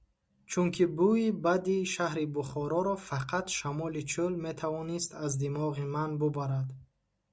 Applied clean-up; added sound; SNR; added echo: none; none; none; none.